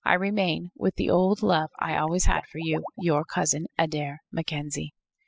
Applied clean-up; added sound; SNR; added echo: classical method spectral subtraction.